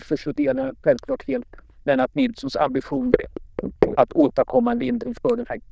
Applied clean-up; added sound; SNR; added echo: neural diffusion model UNIVERSE++.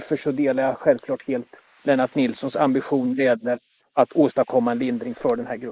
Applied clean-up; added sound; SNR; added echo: neural mask model Resemble Enhance denoiser.